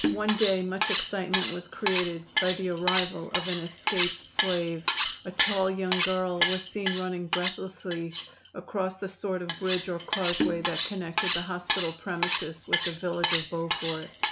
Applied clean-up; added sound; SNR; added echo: none; Cutlery, silverware; -3 dB; none.